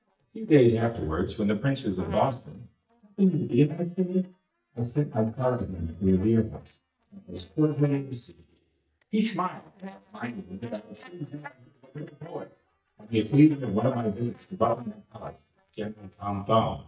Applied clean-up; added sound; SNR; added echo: neural mask model DeepFilterNet 3.